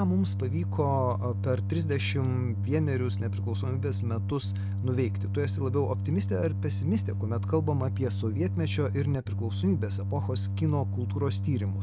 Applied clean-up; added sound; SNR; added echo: none; Organ; 0 dB; none.